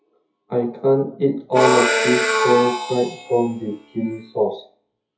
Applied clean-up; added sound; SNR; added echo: classical method WPE with log-MMSE.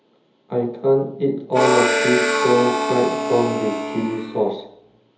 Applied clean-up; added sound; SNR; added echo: none; Harmonica; 0 dB; reverberation time 0.7 s.